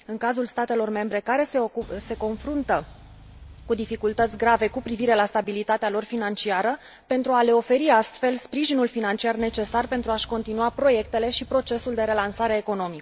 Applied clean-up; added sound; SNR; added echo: none; Engine; 19 dB; none.